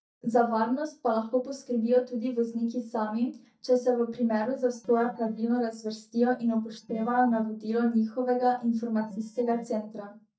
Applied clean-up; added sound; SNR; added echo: neural mask model DeepFilterNet 3.